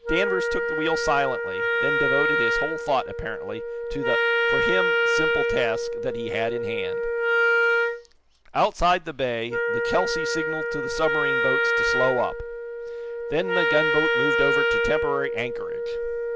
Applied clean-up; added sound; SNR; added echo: none; Wind instrument, woodwind instrument; -4 dB; none.